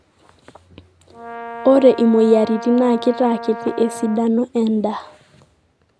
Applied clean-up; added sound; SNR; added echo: none; Brass instrument; 13 dB; none.